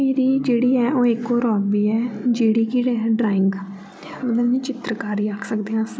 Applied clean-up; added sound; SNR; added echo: none; none; none; none.